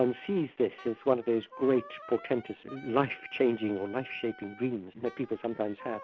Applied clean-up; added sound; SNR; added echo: none; Wind instrument, woodwind instrument; 19 dB; none.